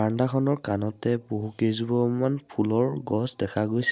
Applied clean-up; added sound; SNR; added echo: none; none; none; none.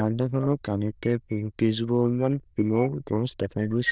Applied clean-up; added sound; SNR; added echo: neural diffusion model UNIVERSE++.